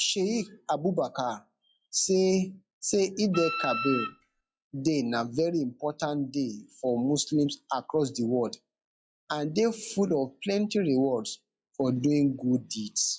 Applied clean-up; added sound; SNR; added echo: classical method log-MMSE.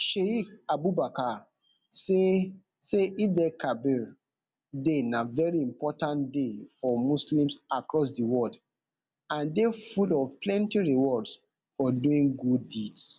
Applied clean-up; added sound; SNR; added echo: none; none; none; none.